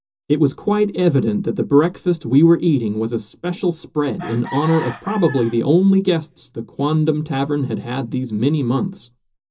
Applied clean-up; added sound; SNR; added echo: none; Chicken, rooster; 16 dB; reverberation time 0.2 s.